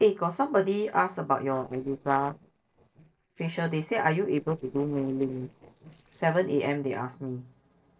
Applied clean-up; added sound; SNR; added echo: neural separator model SepFormer DNS4.